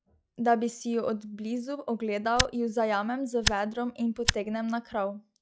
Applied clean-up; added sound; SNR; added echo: classical method log-MMSE.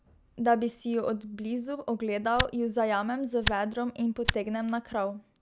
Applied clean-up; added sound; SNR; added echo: none; Tick; 1 dB; none.